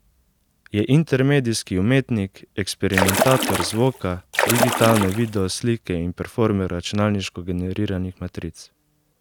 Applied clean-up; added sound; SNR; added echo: none; Splash, splatter; 1 dB; none.